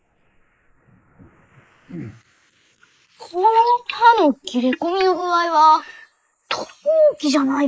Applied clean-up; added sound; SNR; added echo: neural mask model Resemble Enhance denoiser.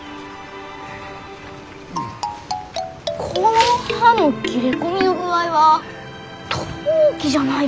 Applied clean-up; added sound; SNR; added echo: none; Marimba, xylophone; 8 dB; none.